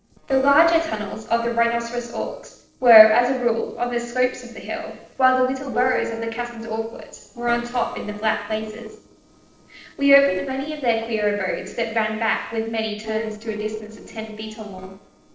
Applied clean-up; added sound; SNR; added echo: neural separator model SepFormer DNS4.